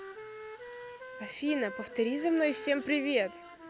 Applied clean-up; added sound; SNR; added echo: none; Wind instrument, woodwind instrument; 14 dB; none.